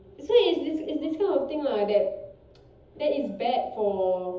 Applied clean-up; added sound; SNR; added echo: none; none; none; reverberation time 0.7 s.